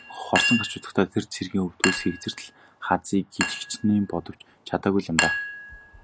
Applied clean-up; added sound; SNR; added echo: none; Chink, clink; 4 dB; none.